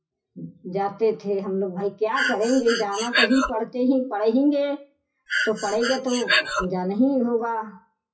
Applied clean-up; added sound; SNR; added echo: classical method WPE with log-MMSE.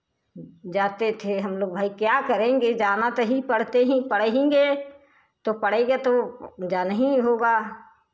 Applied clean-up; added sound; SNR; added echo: none; none; none; none.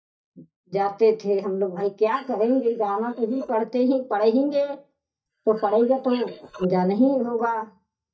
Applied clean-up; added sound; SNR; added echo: neural mask model DeepFilterNet 3.